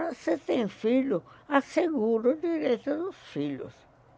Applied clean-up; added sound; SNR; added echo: none; none; none; none.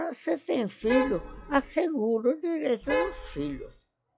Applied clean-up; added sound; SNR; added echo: classical method log-MMSE.